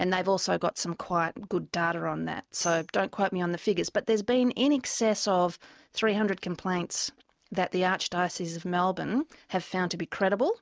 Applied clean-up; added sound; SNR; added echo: neural mask model RNNoise.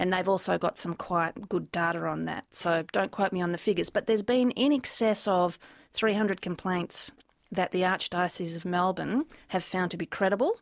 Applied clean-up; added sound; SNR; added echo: none; Tambourine; 18 dB; none.